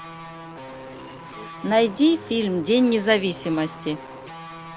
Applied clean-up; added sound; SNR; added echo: none; Guitar; 15 dB; none.